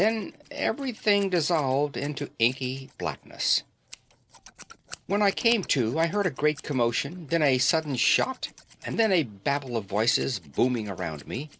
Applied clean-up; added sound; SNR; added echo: neural separator model SepFormer DNS4.